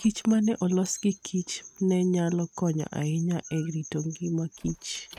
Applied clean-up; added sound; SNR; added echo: neural mask model RNNoise.